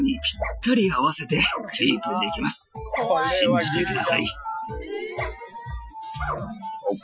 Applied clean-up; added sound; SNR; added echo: classical method Wiener filter.